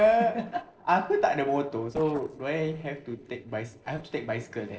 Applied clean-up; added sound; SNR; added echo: neural separator model SepFormer DNS4.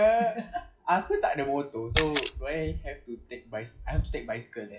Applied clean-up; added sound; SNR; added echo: classical method WPE with log-MMSE.